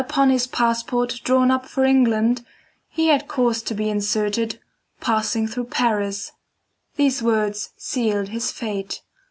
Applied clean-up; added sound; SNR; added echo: none; none; none; none.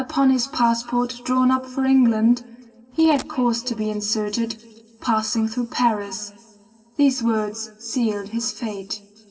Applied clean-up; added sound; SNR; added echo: neural separator model SepFormer DNS4.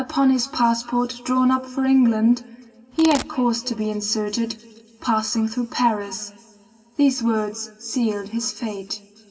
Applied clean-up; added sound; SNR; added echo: none; Domestic sounds, home sounds; 9 dB; reverberation time 2.5 s.